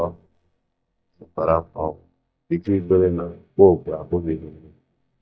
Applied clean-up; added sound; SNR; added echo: neural mask model DeepFilterNet 3.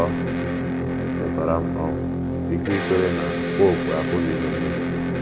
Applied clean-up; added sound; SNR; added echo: none; Electric guitar; -2 dB; none.